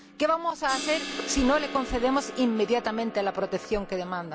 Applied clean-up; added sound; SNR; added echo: none; Camera + Crash cymbal; 11 dB; none.